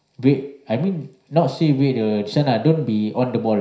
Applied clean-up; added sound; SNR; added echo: none; none; none; reverberation time 0.5 s.